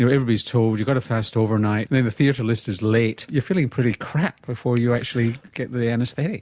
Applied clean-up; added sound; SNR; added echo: none; none; none; none.